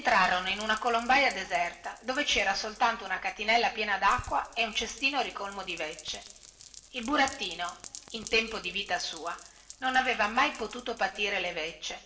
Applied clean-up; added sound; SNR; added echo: none; Rain; 20 dB; reverberation time 1.0 s.